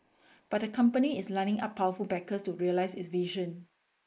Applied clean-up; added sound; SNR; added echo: neural mask model Resemble Enhance denoiser.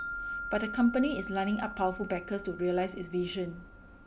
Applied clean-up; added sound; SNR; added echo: none; Wind chime; 10 dB; none.